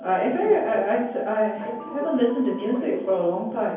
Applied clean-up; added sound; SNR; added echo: none; Alarm; 18 dB; reverberation time 0.7 s.